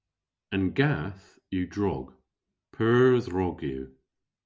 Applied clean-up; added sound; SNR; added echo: none; none; none; none.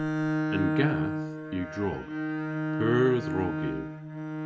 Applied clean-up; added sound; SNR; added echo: none; Bowed string instrument; 0 dB; none.